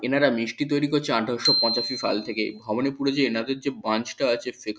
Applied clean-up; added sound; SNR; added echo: none; Bicycle bell; 5 dB; none.